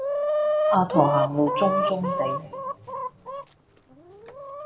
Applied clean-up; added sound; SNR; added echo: none; Chicken, rooster; 0 dB; reverberation time 1.5 s.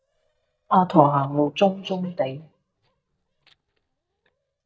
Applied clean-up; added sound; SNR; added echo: neural mask model DeepFilterNet 3.